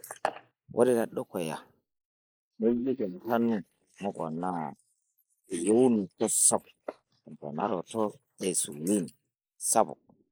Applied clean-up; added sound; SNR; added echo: neural mask model Resemble Enhance denoiser.